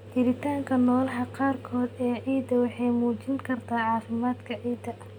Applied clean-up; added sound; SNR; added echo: none; none; none; none.